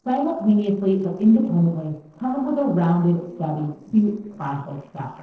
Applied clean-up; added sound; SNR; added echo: neural separator model SepFormer DNS4.